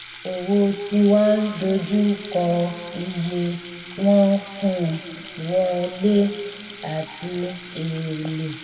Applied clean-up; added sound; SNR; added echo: none; Sink (filling or washing) / Water tap, faucet; 18 dB; reverberation time 2.2 s.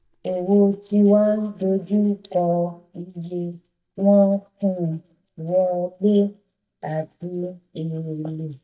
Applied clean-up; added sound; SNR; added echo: neural mask model DeepFilterNet 3.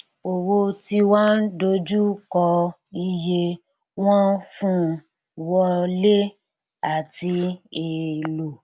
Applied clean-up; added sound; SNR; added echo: none; none; none; none.